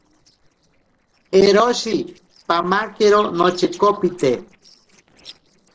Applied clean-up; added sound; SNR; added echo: neural separator model SepFormer DNS4.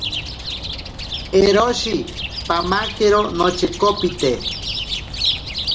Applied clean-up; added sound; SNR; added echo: none; Chirp, tweet; 6 dB; none.